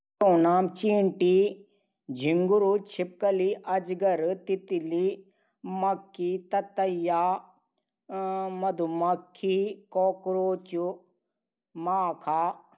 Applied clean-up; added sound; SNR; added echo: none; none; none; none.